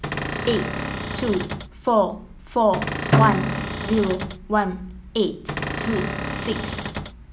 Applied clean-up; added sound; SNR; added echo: none; Snare drum + Cupboard open or close / Door; 2 dB; none.